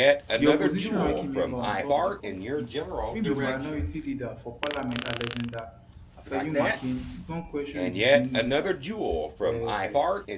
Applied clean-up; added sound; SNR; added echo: none; Fart; -4 dB; none.